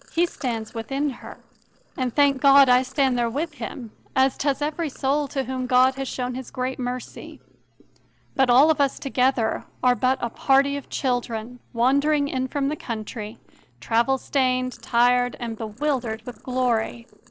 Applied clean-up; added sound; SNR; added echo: neural separator model SepFormer DNS4.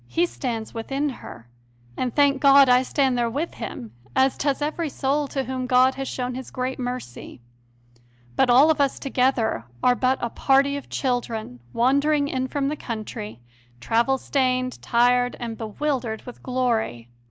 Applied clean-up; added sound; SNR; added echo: none; none; none; none.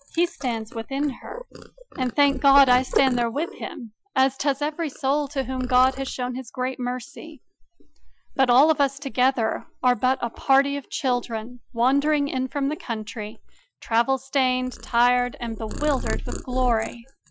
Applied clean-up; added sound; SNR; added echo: classical method Wiener filter.